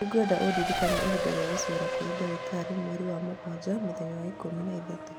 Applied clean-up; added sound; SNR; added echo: none; Race car, auto racing; 2 dB; none.